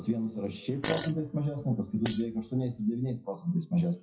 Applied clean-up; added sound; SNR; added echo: classical method WPE with log-MMSE.